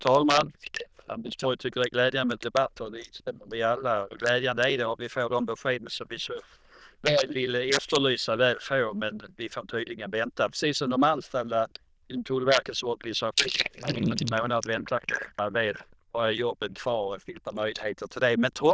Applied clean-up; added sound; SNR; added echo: neural diffusion model UNIVERSE++.